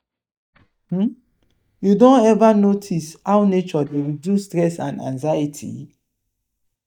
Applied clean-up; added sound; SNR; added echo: neural mask model DeepFilterNet 3.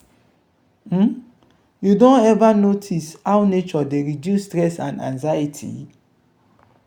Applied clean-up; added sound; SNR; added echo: none; none; none; none.